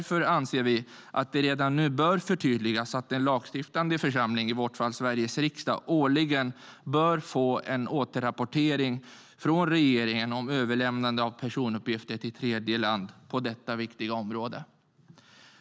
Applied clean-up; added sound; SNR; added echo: none; none; none; none.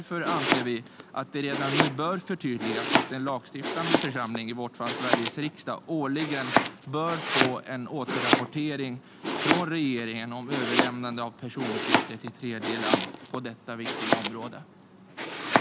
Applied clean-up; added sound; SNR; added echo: none; Domestic sounds, home sounds; -3 dB; none.